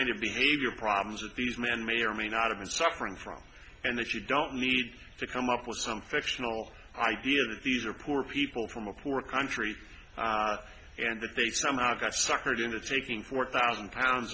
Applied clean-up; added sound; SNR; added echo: none; none; none; none.